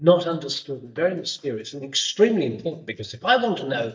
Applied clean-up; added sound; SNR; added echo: neural mask model DeepFilterNet 3.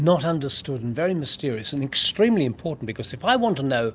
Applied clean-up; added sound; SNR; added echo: none; none; none; none.